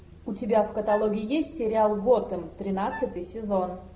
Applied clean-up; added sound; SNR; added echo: none; Wind instrument, woodwind instrument; 16 dB; none.